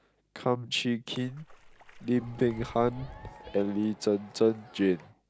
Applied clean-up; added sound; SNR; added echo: none; Crowd + Splash, splatter; 18 dB; none.